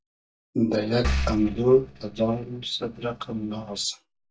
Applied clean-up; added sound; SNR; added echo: neural mask model DeepFilterNet 3.